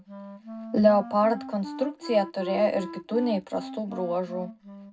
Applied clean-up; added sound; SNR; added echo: none; Wind instrument, woodwind instrument; 13 dB; reverberation time 0.3 s.